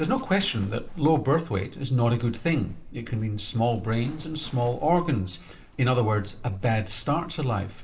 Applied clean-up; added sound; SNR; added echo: none; Livestock, farm animals, working animals; 15 dB; reverberation time 0.4 s.